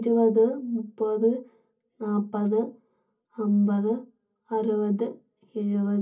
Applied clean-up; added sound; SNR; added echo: none; none; none; reverberation time 0.3 s.